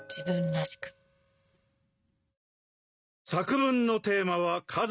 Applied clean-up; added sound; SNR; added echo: neural mask model RNNoise.